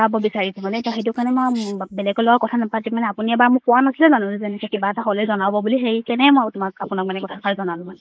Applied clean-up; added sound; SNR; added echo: neural mask model Resemble Enhance denoiser.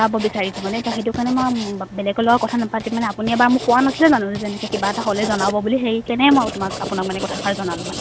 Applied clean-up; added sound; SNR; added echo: none; Writing; 11 dB; none.